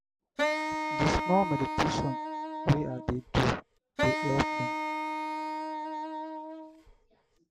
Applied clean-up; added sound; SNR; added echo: none; Wind instrument, woodwind instrument; 1 dB; none.